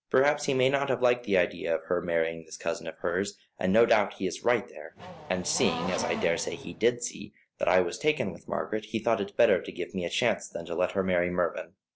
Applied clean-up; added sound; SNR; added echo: none; Race car, auto racing / Accelerating, revving, vroom; 10 dB; none.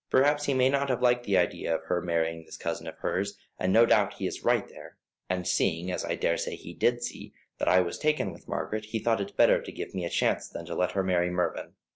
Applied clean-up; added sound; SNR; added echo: none; none; none; none.